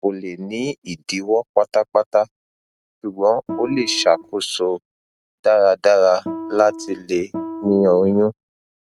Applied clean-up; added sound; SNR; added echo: neural mask model RNNoise.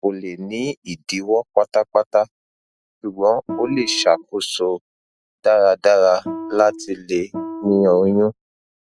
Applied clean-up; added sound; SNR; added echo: classical method Wiener filter.